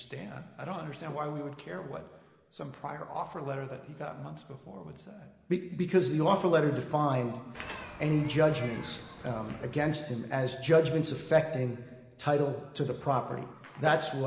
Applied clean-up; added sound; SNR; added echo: none; Human group actions; 15 dB; reverberation time 1.7 s.